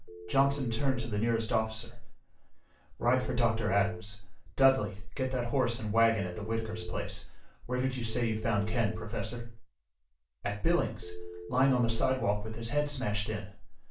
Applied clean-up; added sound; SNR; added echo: none; Telephone; 17 dB; reverberation time 0.3 s.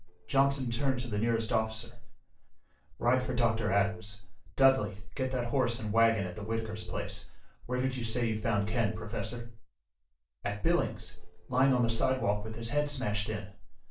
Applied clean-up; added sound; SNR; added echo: neural separator model SepFormer DNS4.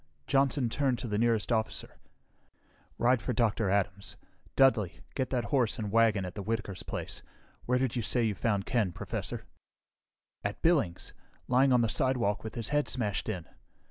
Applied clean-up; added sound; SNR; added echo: none; none; none; none.